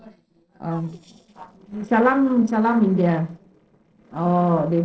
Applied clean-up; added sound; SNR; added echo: neural separator model SepFormer DNS4.